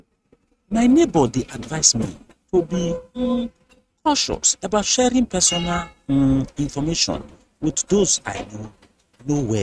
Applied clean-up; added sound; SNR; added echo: neural mask model RNNoise.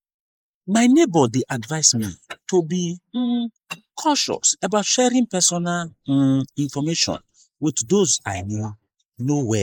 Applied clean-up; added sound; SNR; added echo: neural mask model Resemble Enhance denoiser.